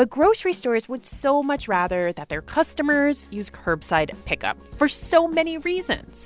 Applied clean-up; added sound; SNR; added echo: none; none; none; none.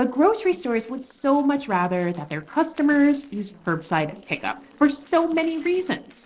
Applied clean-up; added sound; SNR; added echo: neural separator model SepFormer DNS4.